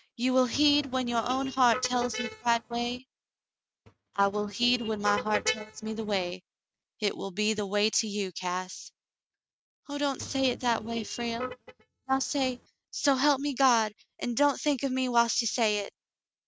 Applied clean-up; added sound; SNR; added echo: neural mask model RNNoise.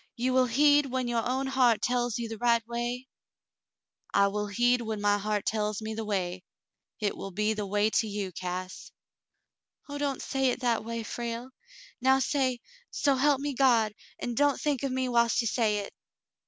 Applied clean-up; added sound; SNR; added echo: none; none; none; none.